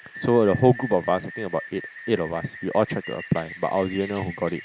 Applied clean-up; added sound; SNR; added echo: none; Rain; 15 dB; none.